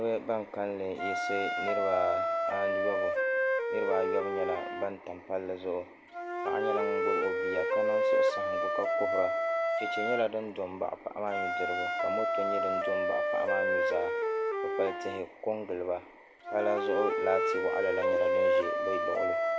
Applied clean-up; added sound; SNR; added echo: none; Wind instrument, woodwind instrument; -4 dB; none.